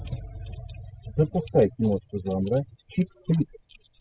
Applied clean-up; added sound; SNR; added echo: classical method spectral subtraction.